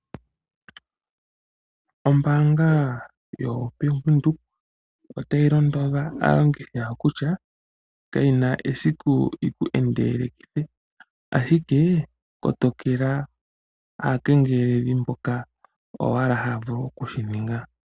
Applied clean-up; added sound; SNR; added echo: none; none; none; none.